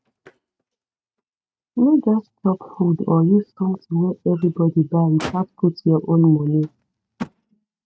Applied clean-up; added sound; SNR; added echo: neural mask model RNNoise.